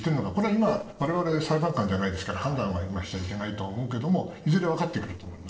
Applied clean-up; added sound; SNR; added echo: neural separator model SepFormer DNS4.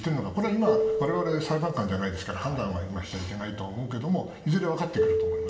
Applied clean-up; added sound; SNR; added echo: none; Marimba, xylophone; 3 dB; reverberation time 0.9 s.